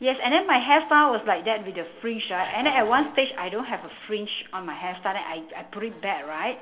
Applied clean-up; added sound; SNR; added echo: none; none; none; reverberation time 2.1 s.